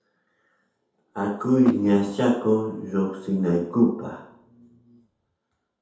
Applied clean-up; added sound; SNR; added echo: none; Door / Car; 19 dB; reverberation time 0.8 s.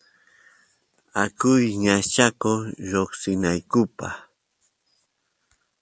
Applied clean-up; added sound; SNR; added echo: none; none; none; none.